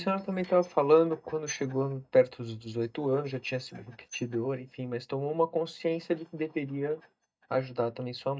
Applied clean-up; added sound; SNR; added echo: neural mask model DeepFilterNet 3.